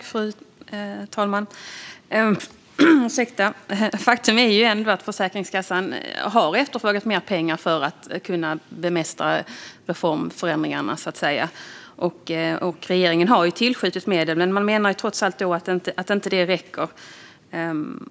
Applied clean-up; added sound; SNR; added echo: none; none; none; none.